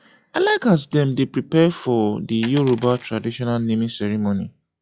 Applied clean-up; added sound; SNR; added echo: classical method log-MMSE.